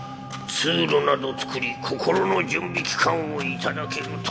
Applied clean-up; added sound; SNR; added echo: none; none; none; none.